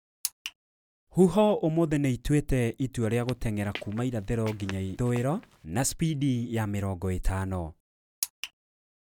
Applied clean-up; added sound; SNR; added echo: none; Squeak / Walk, footsteps; 18 dB; none.